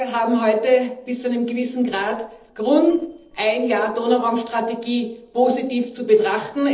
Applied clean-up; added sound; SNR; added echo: neural separator model SepFormer DNS4.